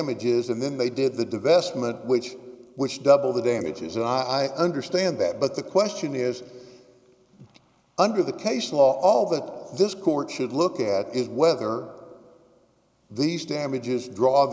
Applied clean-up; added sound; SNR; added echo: neural mask model Resemble Enhance denoiser.